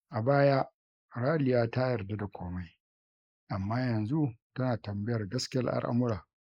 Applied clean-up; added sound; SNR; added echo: neural mask model Resemble Enhance denoiser.